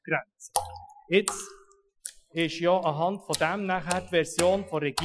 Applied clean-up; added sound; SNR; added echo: classical method Wiener filter.